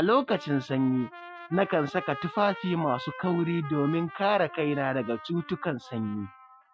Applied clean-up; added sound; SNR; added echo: classical method Wiener filter.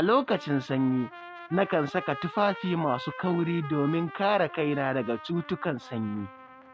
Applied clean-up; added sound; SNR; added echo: none; Trumpet; 15 dB; none.